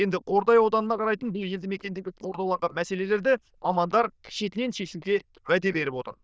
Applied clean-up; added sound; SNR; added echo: neural diffusion model UNIVERSE++.